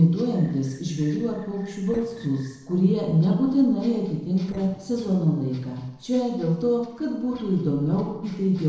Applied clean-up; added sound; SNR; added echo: neural separator model SepFormer DNS4.